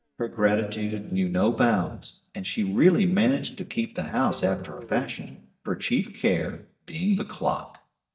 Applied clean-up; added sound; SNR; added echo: neural mask model DeepFilterNet 3.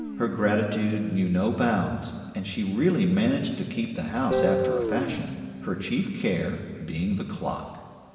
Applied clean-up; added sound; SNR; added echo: none; Guitar; 8 dB; reverberation time 1.6 s.